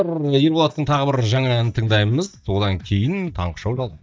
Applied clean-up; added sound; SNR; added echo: neural mask model DeepFilterNet 3.